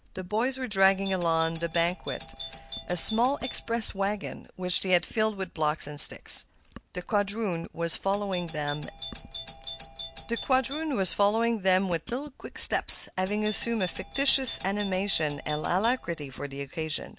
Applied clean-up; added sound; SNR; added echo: none; Doorbell; 12 dB; none.